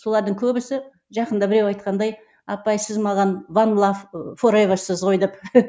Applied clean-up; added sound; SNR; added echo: none; none; none; none.